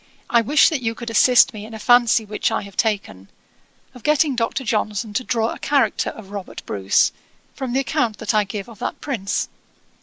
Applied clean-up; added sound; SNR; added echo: none; none; none; none.